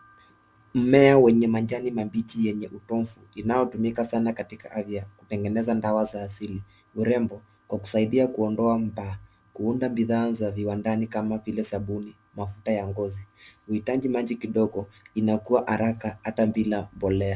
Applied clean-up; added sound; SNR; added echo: none; none; none; none.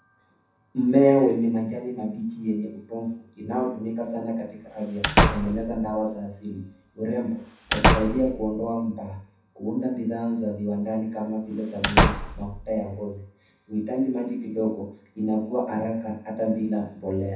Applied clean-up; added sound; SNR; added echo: none; Slam / Wood; -1 dB; reverberation time 0.7 s.